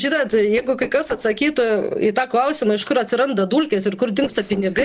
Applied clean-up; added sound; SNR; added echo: neural separator model SepFormer DNS4.